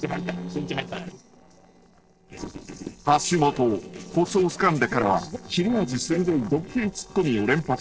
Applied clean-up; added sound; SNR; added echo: neural separator model SepFormer DNS4.